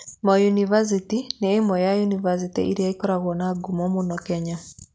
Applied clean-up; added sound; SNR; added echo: none; none; none; none.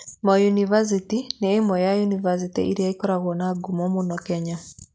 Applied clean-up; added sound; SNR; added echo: neural mask model Resemble Enhance denoiser.